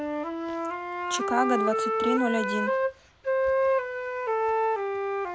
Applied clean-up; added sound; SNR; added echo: none; Wind instrument, woodwind instrument; -5 dB; none.